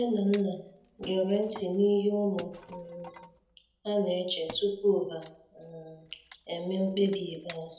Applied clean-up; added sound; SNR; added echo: none; Wood; 19 dB; reverberation time 0.7 s.